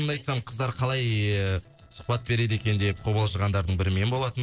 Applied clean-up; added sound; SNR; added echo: neural separator model SepFormer DNS4.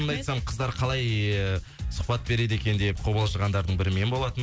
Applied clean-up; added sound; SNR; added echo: none; none; none; none.